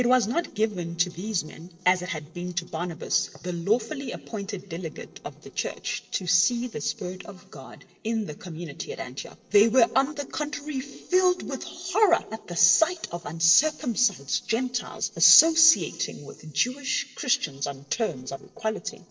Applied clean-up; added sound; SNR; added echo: neural separator model SepFormer DNS4.